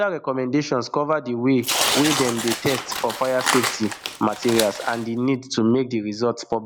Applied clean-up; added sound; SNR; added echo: none; Tearing; 4 dB; none.